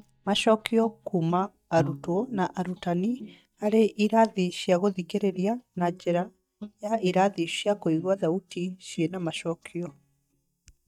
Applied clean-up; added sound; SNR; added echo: neural mask model DeepFilterNet 3.